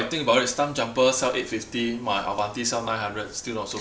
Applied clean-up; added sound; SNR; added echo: none; none; none; none.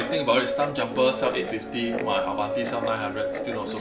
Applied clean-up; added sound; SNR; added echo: none; Guitar; 3 dB; none.